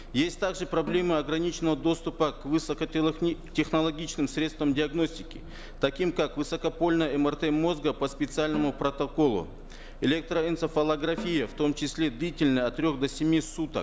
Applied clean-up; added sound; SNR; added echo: none; Snare drum + Bus; 15 dB; none.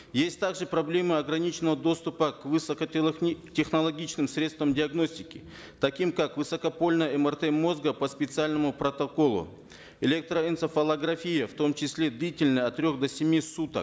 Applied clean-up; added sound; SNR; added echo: none; none; none; none.